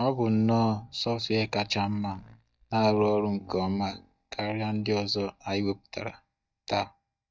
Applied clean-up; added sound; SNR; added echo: neural mask model DeepFilterNet 3.